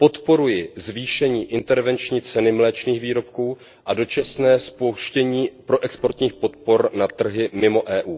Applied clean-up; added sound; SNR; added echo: neural separator model SepFormer DNS4.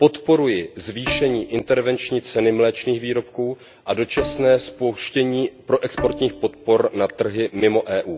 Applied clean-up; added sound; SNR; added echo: none; Bowed string instrument; 14 dB; none.